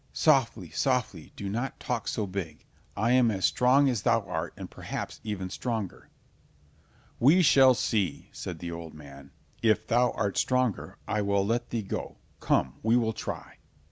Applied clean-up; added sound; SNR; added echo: none; none; none; none.